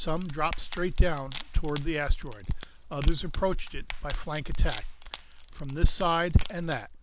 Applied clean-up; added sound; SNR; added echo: none; Wood; 15 dB; none.